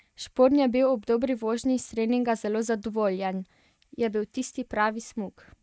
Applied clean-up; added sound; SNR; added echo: neural mask model Resemble Enhance denoiser.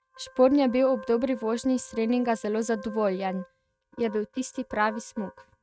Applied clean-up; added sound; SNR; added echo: neural mask model RNNoise.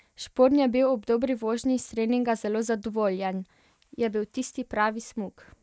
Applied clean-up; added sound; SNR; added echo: none; none; none; none.